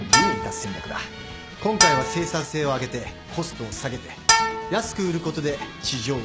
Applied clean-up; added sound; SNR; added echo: none; Bowed string instrument; -3 dB; none.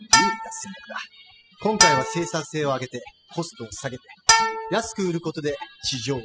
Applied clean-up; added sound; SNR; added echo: classical method spectral subtraction.